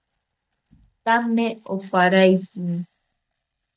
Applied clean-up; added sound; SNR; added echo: neural mask model DeepFilterNet 3.